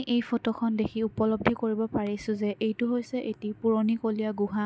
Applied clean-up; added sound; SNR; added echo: none; none; none; none.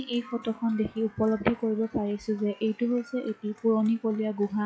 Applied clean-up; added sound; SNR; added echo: classical method log-MMSE.